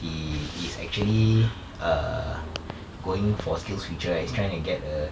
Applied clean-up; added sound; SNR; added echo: none; none; none; none.